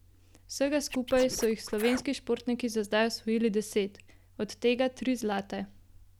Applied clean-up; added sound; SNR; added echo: none; Scratching (performance technique); 11 dB; none.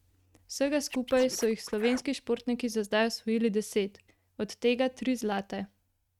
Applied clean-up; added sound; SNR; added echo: neural mask model RNNoise.